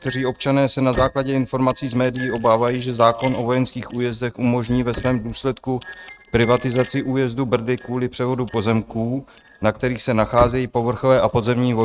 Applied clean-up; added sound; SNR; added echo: neural mask model RNNoise.